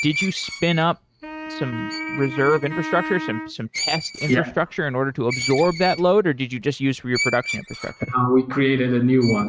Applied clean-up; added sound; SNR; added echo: neural mask model RNNoise.